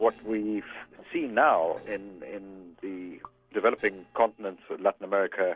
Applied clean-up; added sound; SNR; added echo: neural separator model SepFormer DNS4.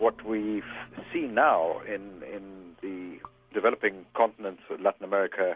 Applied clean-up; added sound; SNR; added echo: none; none; none; none.